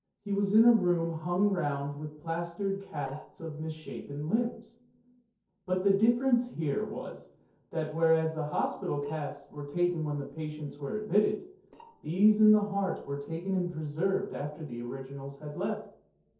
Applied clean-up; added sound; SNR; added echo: neural separator model SepFormer DNS4.